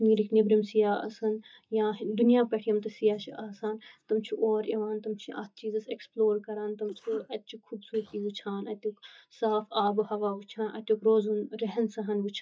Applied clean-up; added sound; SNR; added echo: neural mask model DeepFilterNet 3.